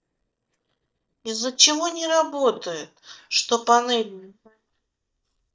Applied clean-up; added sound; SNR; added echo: neural mask model DeepFilterNet 3.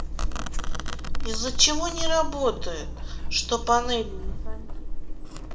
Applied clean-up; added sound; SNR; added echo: none; Domestic sounds, home sounds; -1 dB; reverberation time 1.6 s.